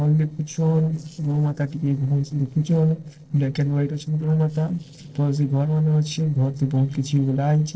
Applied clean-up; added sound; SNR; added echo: neural separator model SepFormer DNS4.